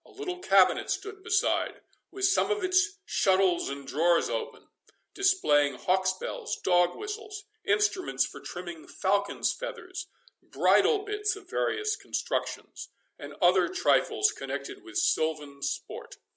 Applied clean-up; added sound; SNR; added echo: none; none; none; none.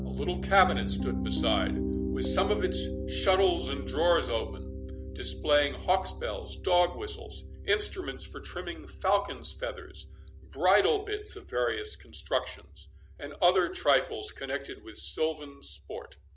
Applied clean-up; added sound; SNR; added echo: none; Piano; 7 dB; none.